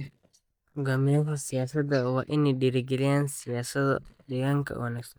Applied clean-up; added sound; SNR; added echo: neural mask model DeepFilterNet 3.